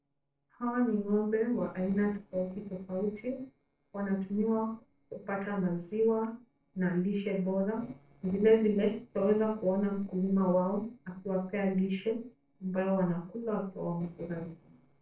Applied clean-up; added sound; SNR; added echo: neural separator model SepFormer DNS4.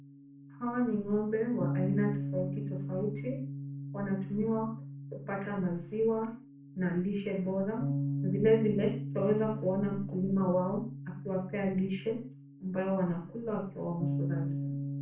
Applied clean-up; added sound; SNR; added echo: none; Bass guitar; 5 dB; reverberation time 0.3 s.